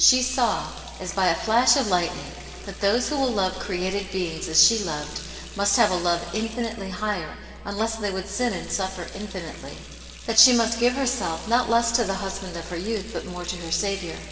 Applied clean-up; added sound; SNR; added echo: none; Water tap, faucet; 17 dB; reverberation time 2.7 s.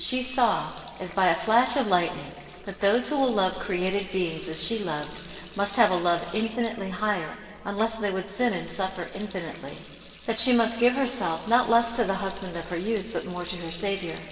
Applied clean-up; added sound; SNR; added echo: neural separator model SepFormer DNS4.